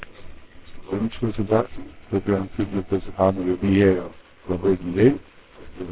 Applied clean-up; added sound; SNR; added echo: neural separator model SepFormer WHAMR!.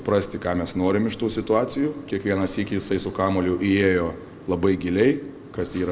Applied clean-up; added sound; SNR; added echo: none; none; none; none.